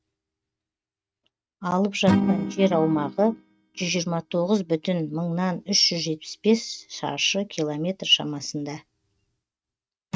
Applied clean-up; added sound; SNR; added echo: neural mask model RNNoise.